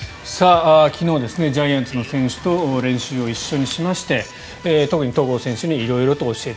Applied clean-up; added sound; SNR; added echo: none; none; none; none.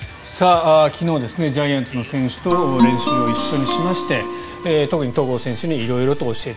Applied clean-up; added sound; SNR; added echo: none; Guitar; 3 dB; none.